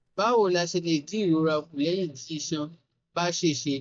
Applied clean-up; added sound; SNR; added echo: neural mask model DeepFilterNet 3.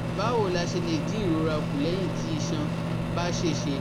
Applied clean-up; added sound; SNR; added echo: none; Microwave oven; -1 dB; none.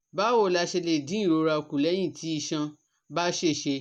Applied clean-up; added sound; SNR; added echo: none; none; none; none.